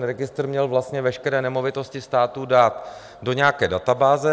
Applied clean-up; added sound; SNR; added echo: none; none; none; none.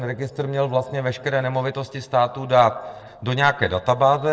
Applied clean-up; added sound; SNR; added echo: neural separator model SepFormer DNS4.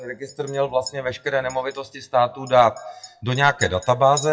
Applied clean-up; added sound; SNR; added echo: classical method WPE with log-MMSE.